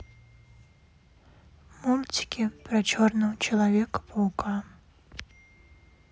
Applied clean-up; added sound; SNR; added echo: none; none; none; none.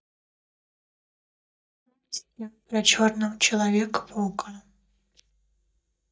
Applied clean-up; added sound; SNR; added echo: neural mask model DeepFilterNet 3.